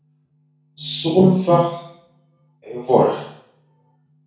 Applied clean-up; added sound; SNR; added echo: none; none; none; reverberation time 0.6 s.